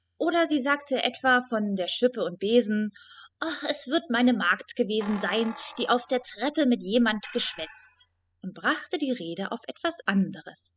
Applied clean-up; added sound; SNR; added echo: classical method spectral subtraction.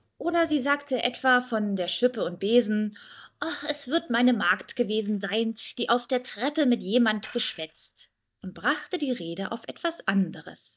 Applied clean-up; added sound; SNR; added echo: neural mask model DeepFilterNet 3.